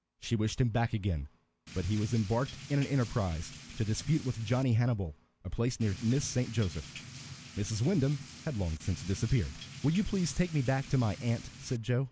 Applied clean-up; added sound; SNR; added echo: none; Drip / Rain; 15 dB; none.